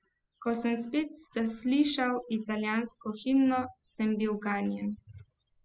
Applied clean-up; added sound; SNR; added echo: classical method spectral subtraction.